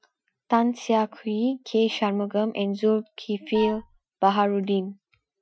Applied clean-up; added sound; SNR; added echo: classical method Wiener filter.